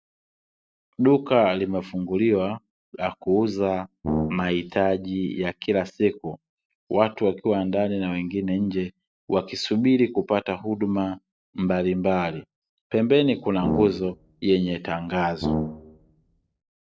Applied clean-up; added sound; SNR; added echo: neural separator model SepFormer DNS4.